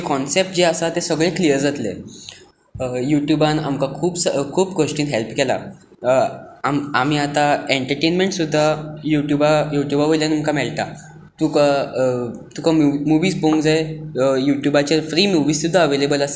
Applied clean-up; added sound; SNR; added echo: none; none; none; none.